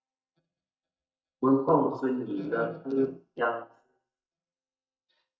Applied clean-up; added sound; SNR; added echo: neural mask model DeepFilterNet 3.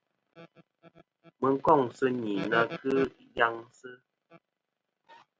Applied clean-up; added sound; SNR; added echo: none; none; none; none.